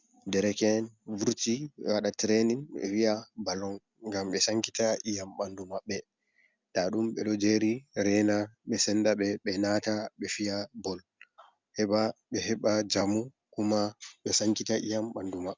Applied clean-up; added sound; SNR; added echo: none; none; none; none.